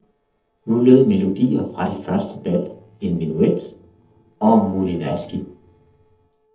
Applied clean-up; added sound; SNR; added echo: neural separator model SepFormer DNS4.